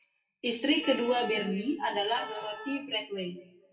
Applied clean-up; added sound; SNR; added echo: classical method WPE with log-MMSE.